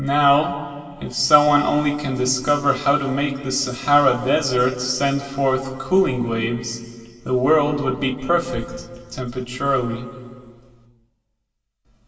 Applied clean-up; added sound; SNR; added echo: none; none; none; reverberation time 2.3 s.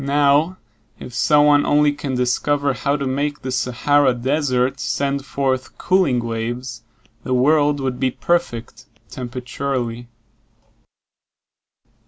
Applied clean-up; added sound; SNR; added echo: none; none; none; none.